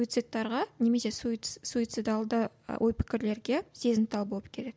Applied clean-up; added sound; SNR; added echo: none; none; none; none.